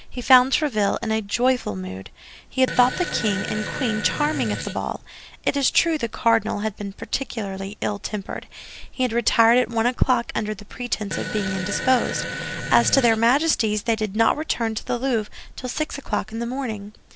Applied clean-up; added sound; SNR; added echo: none; Fart; 8 dB; none.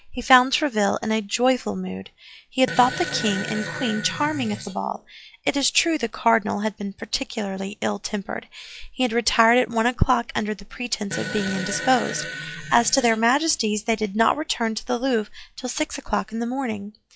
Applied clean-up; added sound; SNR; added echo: classical method log-MMSE.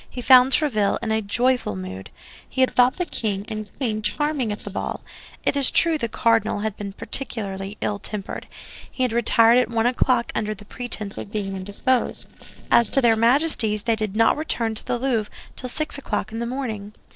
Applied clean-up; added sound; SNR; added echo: neural separator model SepFormer DNS4.